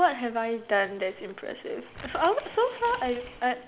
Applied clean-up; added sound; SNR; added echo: none; Crumpling, crinkling; 19 dB; none.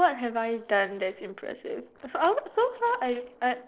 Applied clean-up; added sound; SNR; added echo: neural separator model SepFormer DNS4.